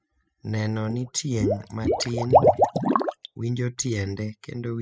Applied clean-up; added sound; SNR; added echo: classical method spectral subtraction.